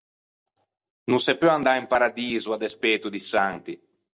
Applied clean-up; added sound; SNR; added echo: none; none; none; none.